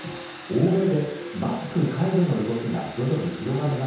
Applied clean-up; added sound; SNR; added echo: none; Domestic sounds, home sounds; 14 dB; reverberation time 0.9 s.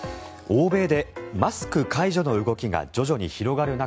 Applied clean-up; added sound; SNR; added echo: none; none; none; none.